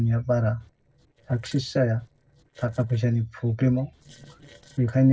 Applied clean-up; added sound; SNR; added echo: neural separator model SepFormer DNS4.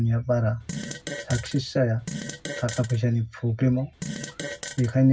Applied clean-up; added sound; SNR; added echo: none; Fart; 11 dB; reverberation time 0.4 s.